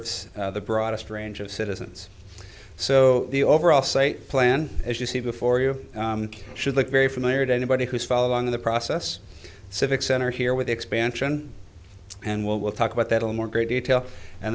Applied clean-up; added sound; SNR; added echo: none; none; none; none.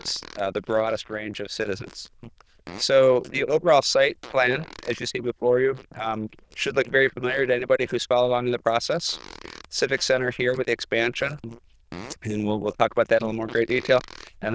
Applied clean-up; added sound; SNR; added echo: neural diffusion model UNIVERSE++.